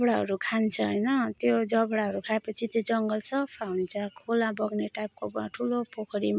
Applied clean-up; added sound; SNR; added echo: none; none; none; none.